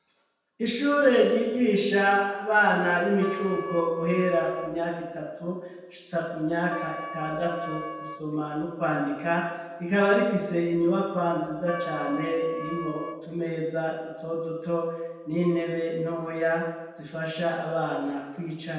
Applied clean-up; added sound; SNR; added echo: none; Wind instrument, woodwind instrument; 11 dB; reverberation time 1.1 s.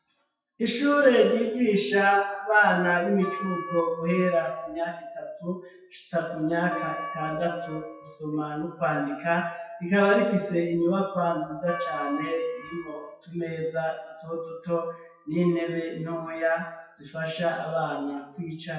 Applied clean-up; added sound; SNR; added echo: classical method WPE with log-MMSE.